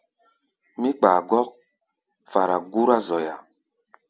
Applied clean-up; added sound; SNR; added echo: none; none; none; none.